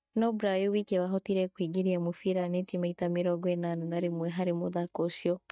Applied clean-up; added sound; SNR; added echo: neural mask model DeepFilterNet 3.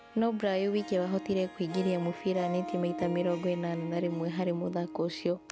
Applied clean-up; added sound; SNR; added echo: none; Harp; 11 dB; none.